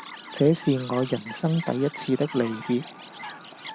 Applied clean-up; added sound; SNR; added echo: none; Chirp, tweet; 14 dB; none.